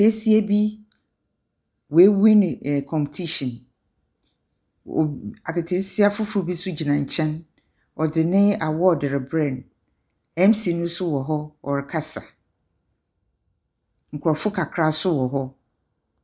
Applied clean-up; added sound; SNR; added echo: none; none; none; none.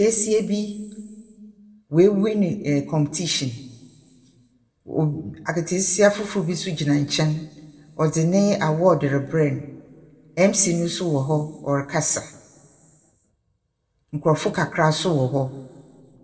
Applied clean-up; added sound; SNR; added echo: none; none; none; reverberation time 1.3 s.